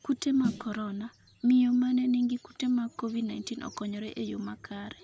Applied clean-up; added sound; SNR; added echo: none; Snare drum; 12 dB; none.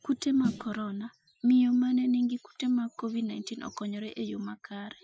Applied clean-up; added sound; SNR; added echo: classical method Wiener filter.